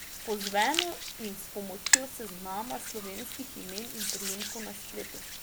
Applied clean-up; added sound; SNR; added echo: none; Hands; -2 dB; none.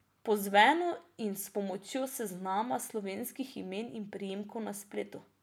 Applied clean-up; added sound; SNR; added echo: none; none; none; none.